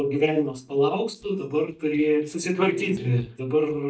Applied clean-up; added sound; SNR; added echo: neural mask model DeepFilterNet 3.